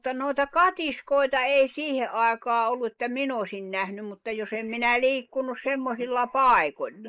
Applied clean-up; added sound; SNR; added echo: neural mask model Resemble Enhance denoiser.